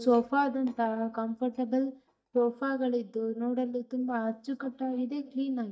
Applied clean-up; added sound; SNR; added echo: neural mask model DeepFilterNet 3.